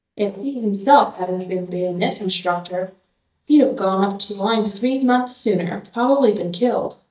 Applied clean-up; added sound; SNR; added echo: neural mask model DeepFilterNet 3.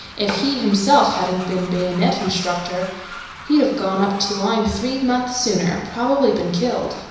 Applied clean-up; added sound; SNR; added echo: none; Train; 18 dB; reverberation time 1.0 s.